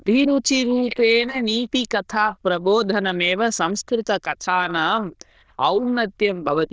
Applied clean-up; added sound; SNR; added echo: neural diffusion model UNIVERSE++.